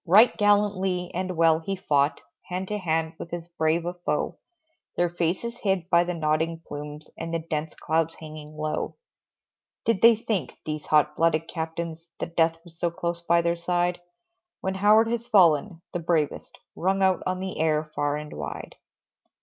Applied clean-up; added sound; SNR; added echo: none; none; none; none.